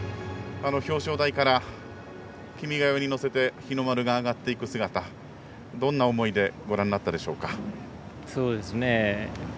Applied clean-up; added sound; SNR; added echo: none; none; none; none.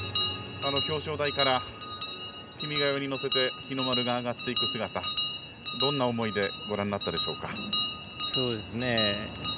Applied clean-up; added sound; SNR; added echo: none; Bell; -3 dB; none.